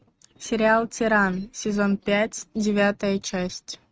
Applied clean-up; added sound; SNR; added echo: neural mask model RNNoise.